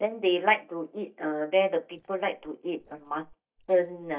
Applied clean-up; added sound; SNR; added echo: neural mask model DeepFilterNet 3.